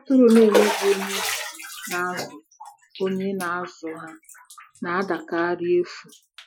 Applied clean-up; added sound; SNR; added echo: classical method Wiener filter.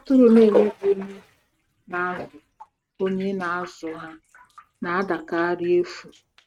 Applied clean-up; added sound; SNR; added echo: neural mask model RNNoise.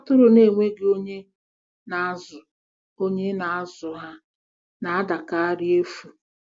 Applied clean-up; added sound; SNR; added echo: none; none; none; none.